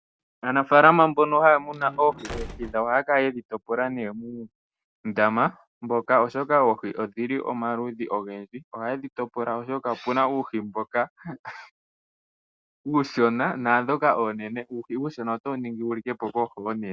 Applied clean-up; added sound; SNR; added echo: none; Slam; 14 dB; none.